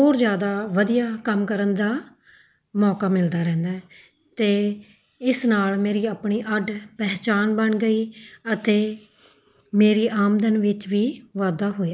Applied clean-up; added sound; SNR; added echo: none; none; none; none.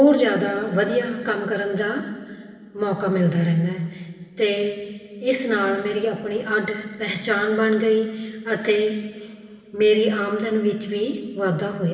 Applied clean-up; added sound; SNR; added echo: none; none; none; reverberation time 2.6 s.